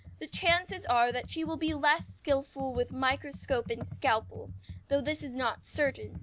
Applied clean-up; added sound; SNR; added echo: none; Computer keyboard; 13 dB; none.